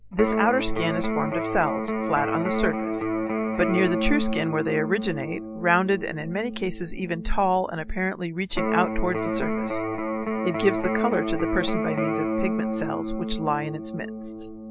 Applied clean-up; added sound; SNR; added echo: none; Electric guitar; 2 dB; none.